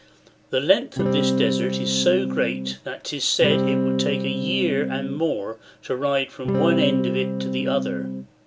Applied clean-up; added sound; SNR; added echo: none; Electric guitar / Strum; -1 dB; none.